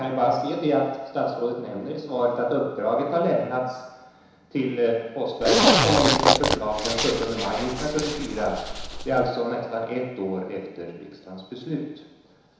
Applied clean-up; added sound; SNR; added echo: none; Zipper (clothing); -3 dB; reverberation time 1.0 s.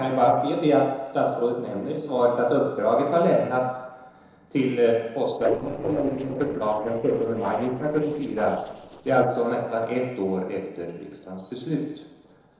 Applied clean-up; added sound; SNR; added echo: neural separator model SepFormer DNS4.